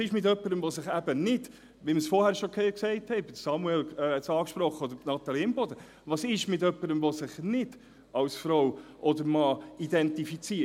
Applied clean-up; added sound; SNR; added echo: none; none; none; none.